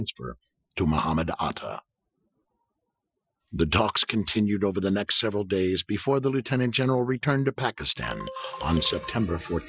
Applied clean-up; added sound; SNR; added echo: classical method Wiener filter.